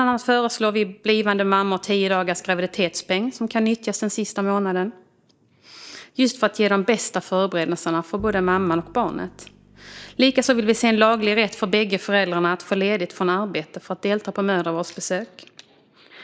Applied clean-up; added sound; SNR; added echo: neural mask model DeepFilterNet 3.